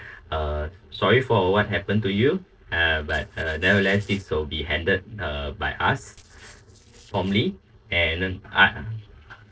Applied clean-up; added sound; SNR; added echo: neural separator model SepFormer DNS4.